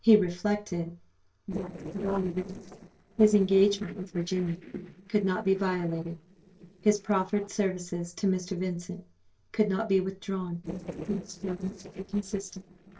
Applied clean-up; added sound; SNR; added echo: neural separator model SepFormer DNS4.